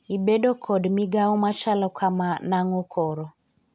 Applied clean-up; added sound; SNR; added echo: none; none; none; none.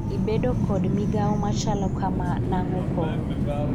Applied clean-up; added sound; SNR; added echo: none; Subway, metro, underground; -4 dB; none.